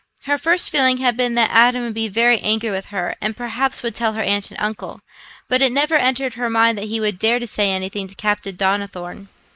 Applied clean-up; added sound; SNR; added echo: neural mask model Resemble Enhance denoiser.